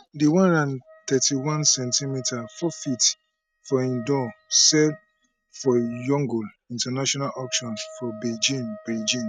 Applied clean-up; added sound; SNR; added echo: neural mask model RNNoise.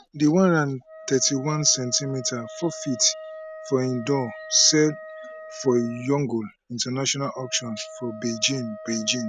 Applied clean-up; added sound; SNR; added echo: none; Wind instrument, woodwind instrument; 16 dB; none.